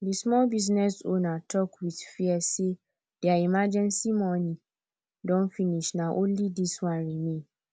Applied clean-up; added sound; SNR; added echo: none; none; none; none.